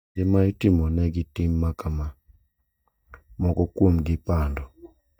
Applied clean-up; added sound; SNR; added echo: neural mask model DeepFilterNet 3.